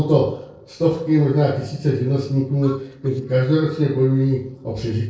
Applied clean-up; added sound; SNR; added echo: neural separator model SepFormer DNS4.